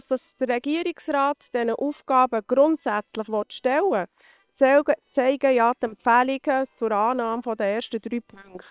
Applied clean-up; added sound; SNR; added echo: neural separator model SepFormer WHAM!.